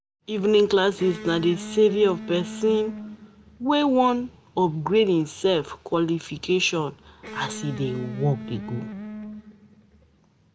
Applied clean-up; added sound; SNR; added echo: none; Electric guitar; 12 dB; none.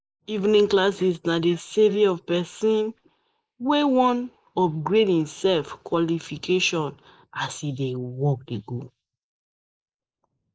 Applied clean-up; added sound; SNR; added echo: neural mask model Resemble Enhance denoiser.